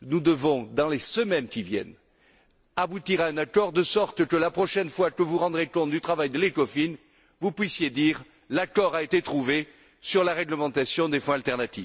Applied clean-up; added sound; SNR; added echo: none; none; none; none.